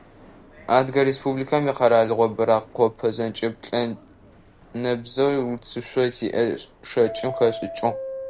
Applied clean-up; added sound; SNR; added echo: none; Subway, metro, underground; 16 dB; none.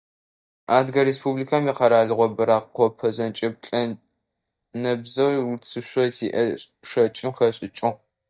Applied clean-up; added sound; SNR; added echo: neural mask model DeepFilterNet 3.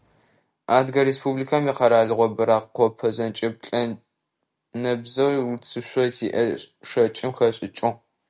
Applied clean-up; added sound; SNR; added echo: none; none; none; none.